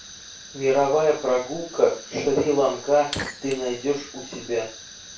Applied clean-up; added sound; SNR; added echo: none; Fire; 15 dB; reverberation time 0.3 s.